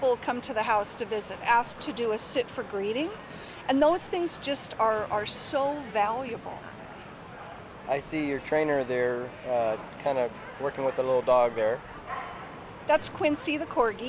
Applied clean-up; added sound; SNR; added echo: none; none; none; none.